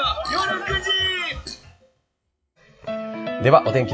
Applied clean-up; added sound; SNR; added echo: classical method WPE with log-MMSE.